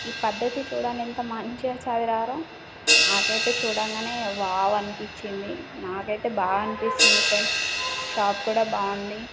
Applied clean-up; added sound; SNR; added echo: none; Crash cymbal; 0 dB; none.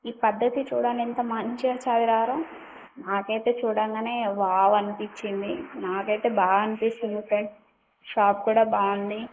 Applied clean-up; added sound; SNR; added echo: neural mask model Resemble Enhance denoiser.